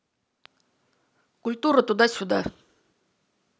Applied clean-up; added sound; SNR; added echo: none; none; none; none.